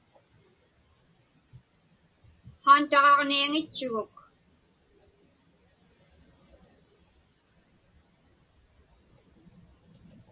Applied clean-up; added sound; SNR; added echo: none; none; none; none.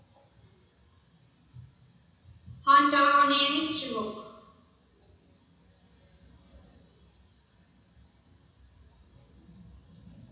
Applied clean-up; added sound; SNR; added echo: none; none; none; reverberation time 1.1 s.